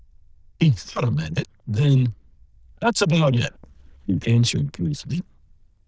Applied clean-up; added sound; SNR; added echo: neural diffusion model UNIVERSE++.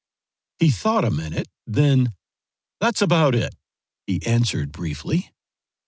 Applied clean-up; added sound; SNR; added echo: none; none; none; none.